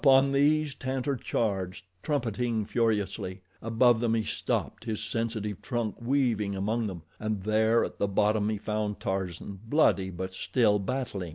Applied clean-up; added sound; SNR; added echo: none; none; none; none.